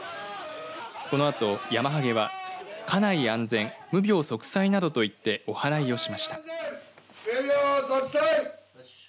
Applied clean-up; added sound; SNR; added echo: none; none; none; none.